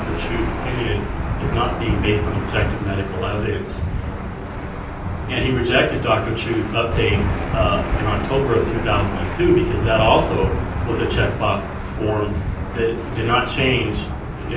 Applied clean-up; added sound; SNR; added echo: none; Engine / Aircraft; 3 dB; reverberation time 0.6 s.